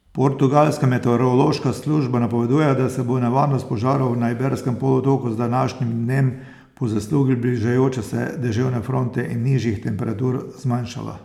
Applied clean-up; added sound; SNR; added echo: none; none; none; none.